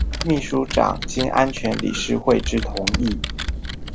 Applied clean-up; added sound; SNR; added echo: none; Computer keyboard; 5 dB; none.